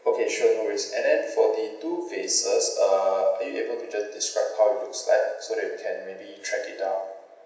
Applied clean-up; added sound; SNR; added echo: none; none; none; reverberation time 0.9 s.